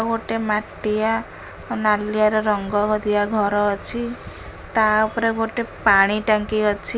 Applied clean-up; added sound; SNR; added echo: none; none; none; none.